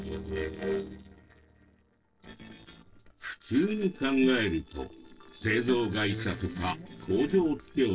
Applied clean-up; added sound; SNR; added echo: neural separator model SepFormer DNS4.